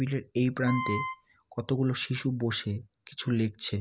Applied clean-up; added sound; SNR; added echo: none; Wind instrument, woodwind instrument; 4 dB; none.